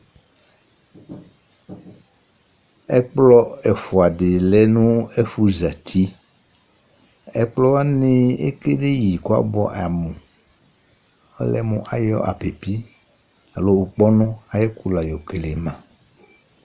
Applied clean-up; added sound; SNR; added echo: none; none; none; none.